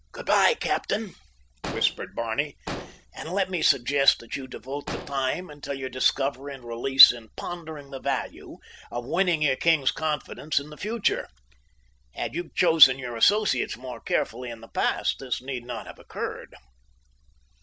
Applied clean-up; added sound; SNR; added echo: none; Explosion; 11 dB; none.